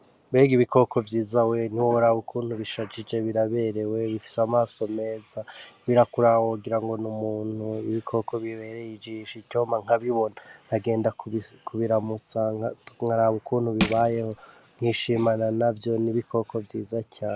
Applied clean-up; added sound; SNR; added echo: none; Crushing; 4 dB; none.